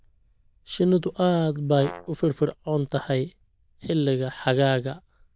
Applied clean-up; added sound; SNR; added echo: neural diffusion model UNIVERSE++.